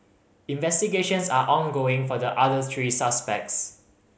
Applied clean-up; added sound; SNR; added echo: none; none; none; none.